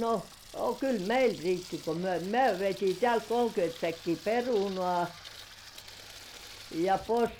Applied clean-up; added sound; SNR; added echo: none; Sink (filling or washing) / Water tap, faucet; 18 dB; none.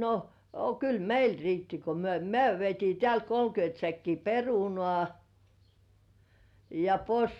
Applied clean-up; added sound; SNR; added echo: none; none; none; none.